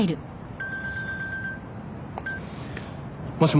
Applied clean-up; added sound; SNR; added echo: none; none; none; none.